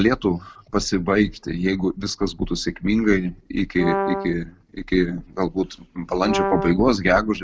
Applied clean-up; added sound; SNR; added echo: none; Brass instrument; 4 dB; none.